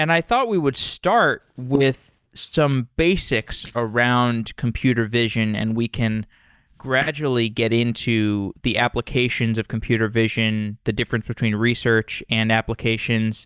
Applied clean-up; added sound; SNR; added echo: neural mask model DeepFilterNet 3.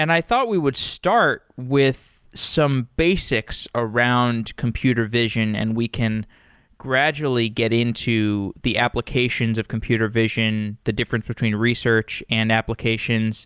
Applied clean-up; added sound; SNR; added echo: none; none; none; none.